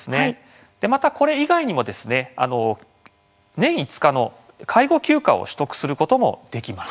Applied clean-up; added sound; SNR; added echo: none; none; none; none.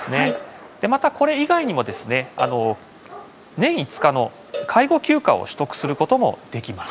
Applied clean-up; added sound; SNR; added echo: none; Gunshot, gunfire + Cowbell; 15 dB; none.